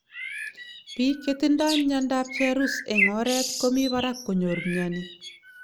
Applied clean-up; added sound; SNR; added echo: none; Bird; 6 dB; none.